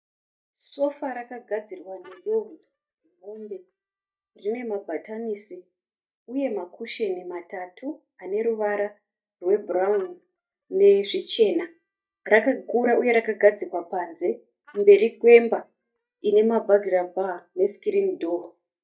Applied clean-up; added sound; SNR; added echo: neural mask model DeepFilterNet 3.